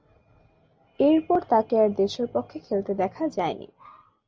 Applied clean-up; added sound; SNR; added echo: none; none; none; none.